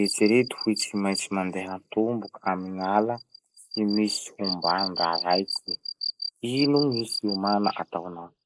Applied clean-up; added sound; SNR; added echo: neural mask model Resemble Enhance denoiser.